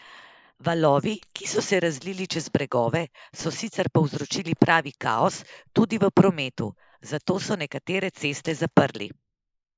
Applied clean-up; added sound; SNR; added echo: neural mask model Resemble Enhance denoiser.